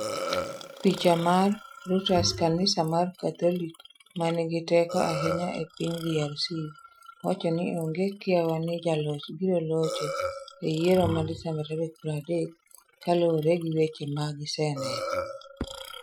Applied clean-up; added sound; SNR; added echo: classical method Wiener filter.